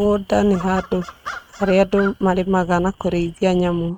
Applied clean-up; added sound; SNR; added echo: neural mask model RNNoise.